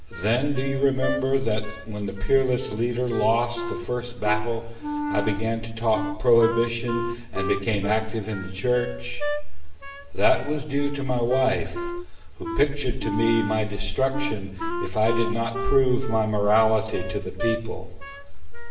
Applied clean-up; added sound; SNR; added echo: none; Wind instrument, woodwind instrument; 10 dB; reverberation time 0.8 s.